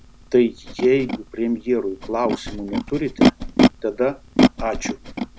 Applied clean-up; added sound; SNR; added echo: none; Animal; -1 dB; none.